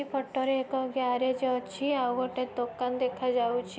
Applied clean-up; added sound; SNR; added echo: none; none; none; none.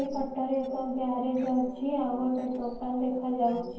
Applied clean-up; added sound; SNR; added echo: neural separator model SepFormer DNS4.